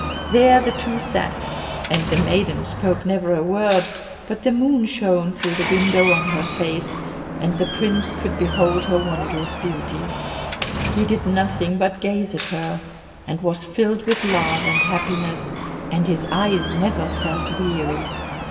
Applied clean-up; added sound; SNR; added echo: none; Door; 5 dB; reverberation time 1.6 s.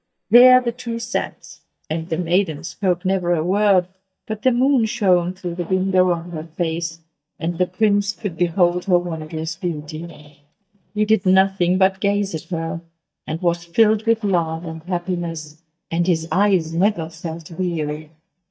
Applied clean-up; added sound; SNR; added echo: neural mask model DeepFilterNet 3.